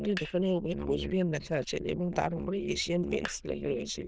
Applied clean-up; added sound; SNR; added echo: neural diffusion model UNIVERSE++.